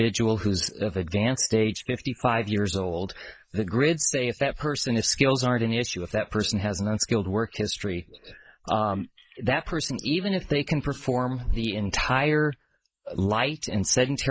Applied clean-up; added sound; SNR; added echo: neural mask model Resemble Enhance denoiser.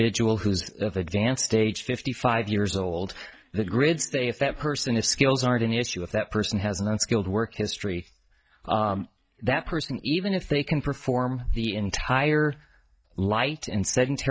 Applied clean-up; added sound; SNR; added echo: neural mask model DeepFilterNet 3.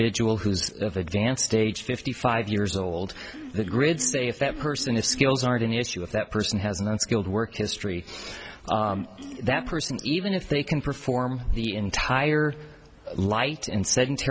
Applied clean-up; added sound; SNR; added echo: none; Cough; 15 dB; none.